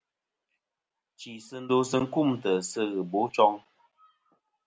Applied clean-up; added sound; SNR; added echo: none; none; none; none.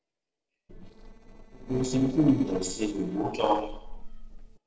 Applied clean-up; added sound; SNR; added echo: neural separator model SepFormer DNS4.